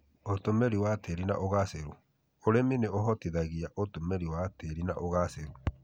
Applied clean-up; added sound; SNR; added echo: none; none; none; none.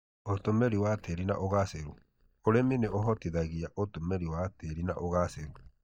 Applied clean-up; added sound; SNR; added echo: neural mask model DeepFilterNet 3.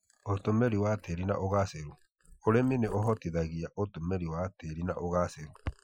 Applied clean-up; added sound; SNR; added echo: classical method Wiener filter.